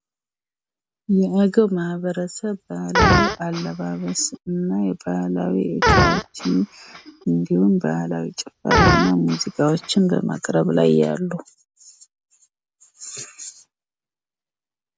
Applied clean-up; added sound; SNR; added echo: none; Fart; 0 dB; none.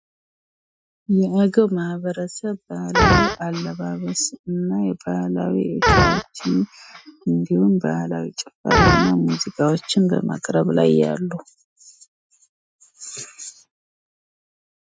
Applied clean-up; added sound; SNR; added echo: classical method Wiener filter.